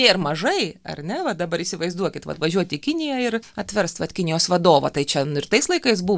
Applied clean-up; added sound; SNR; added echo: none; none; none; none.